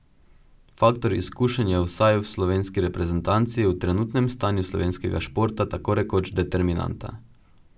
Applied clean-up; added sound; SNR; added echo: none; none; none; none.